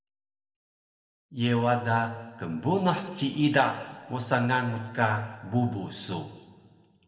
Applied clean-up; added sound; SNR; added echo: none; none; none; reverberation time 1.5 s.